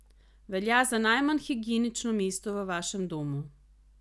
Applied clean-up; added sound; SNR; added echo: none; none; none; none.